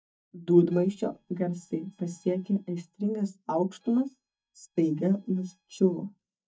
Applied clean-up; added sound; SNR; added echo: neural mask model DeepFilterNet 3.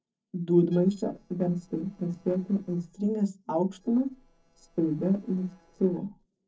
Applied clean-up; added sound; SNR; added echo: neural separator model SepFormer DNS4.